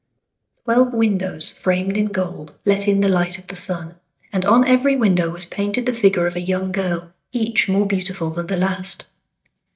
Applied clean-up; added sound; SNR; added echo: neural mask model DeepFilterNet 3.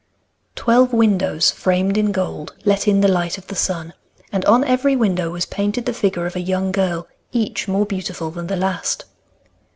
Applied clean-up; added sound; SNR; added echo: none; none; none; none.